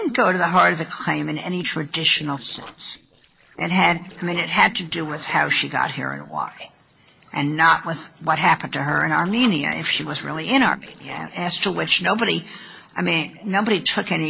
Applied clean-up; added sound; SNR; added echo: neural separator model SepFormer DNS4.